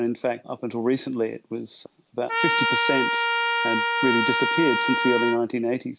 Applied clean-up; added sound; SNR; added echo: none; Trumpet; -2 dB; none.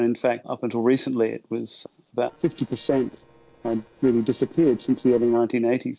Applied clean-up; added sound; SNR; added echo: neural separator model SepFormer DNS4.